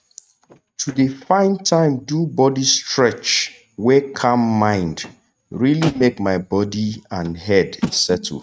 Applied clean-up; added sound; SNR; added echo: neural mask model RNNoise.